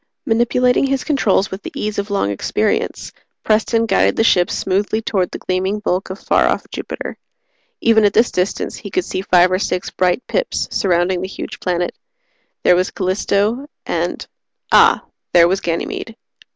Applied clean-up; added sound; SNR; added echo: none; none; none; none.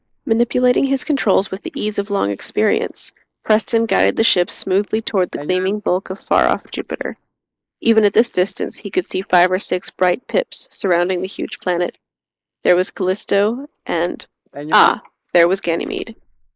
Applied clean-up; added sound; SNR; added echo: neural mask model Resemble Enhance denoiser.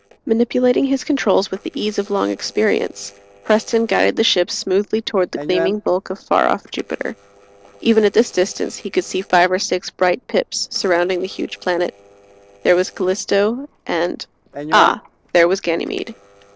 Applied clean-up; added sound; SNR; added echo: neural separator model SepFormer DNS4.